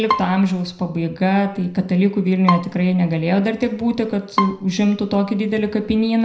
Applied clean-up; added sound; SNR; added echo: none; Bowed string instrument; 10 dB; reverberation time 0.5 s.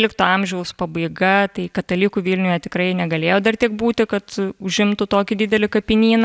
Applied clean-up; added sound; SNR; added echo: none; none; none; none.